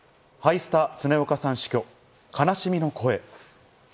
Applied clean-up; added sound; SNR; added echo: none; none; none; none.